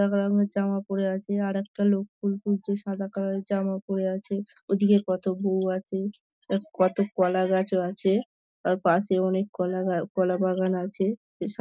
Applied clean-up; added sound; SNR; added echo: none; none; none; none.